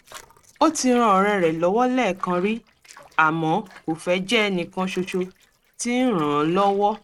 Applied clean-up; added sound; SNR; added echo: neural mask model RNNoise.